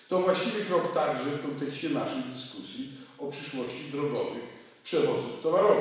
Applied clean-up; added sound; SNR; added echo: none; none; none; reverberation time 1.1 s.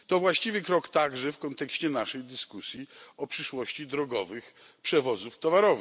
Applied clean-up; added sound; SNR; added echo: none; none; none; none.